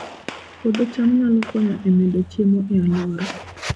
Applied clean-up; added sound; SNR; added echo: none; Gunshot, gunfire; 19 dB; none.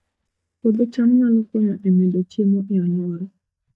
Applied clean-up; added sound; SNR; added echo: neural mask model DeepFilterNet 3.